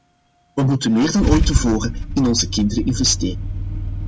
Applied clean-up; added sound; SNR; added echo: none; Idling / Engine starting / Car; 3 dB; none.